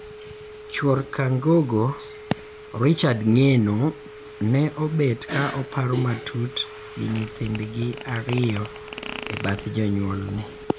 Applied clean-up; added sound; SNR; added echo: none; Telephone + Fart; 15 dB; none.